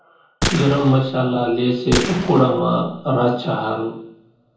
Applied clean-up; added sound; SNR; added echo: none; Gunshot, gunfire; 8 dB; reverberation time 0.7 s.